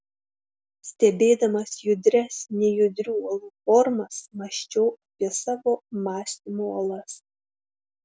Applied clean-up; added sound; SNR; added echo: none; none; none; none.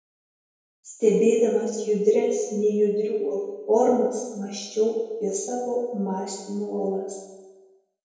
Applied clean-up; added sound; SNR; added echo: none; none; none; reverberation time 1.1 s.